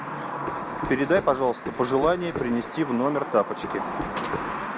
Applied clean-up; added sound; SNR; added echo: none; Run; 10 dB; none.